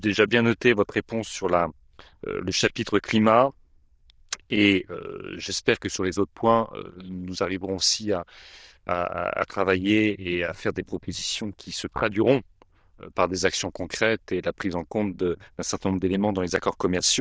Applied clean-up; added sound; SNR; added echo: neural diffusion model UNIVERSE++.